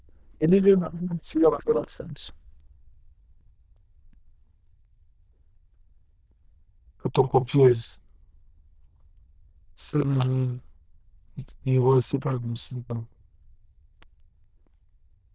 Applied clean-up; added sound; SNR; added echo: neural diffusion model UNIVERSE++.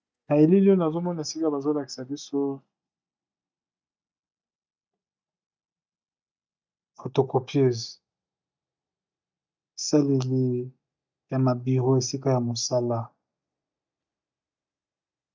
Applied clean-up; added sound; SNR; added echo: neural mask model DeepFilterNet 3.